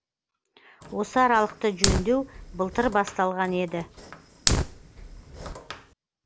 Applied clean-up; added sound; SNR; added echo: none; Fire; 3 dB; none.